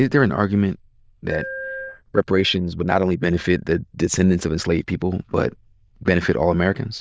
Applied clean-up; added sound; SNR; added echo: neural diffusion model UNIVERSE++.